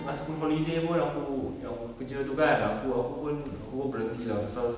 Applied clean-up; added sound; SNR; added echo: none; Strum; 19 dB; none.